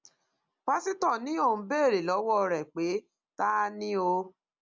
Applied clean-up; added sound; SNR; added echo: none; none; none; none.